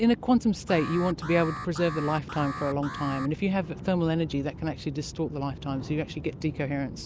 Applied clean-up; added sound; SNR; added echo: none; Alarm; 12 dB; none.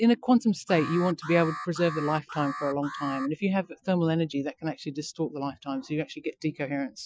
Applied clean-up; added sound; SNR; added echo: classical method Wiener filter.